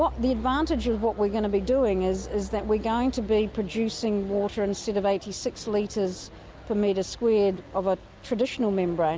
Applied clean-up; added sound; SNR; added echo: none; none; none; none.